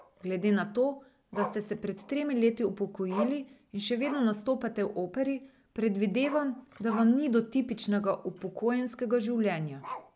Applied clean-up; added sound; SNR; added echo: none; Growling; 15 dB; none.